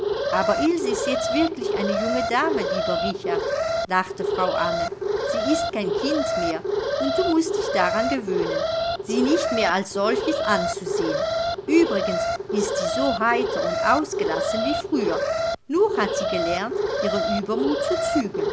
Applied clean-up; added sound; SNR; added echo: none; Alarm; -1 dB; none.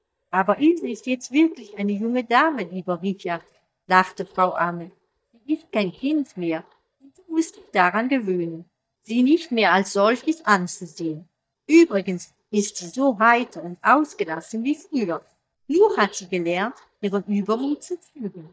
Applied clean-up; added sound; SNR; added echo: neural mask model DeepFilterNet 3.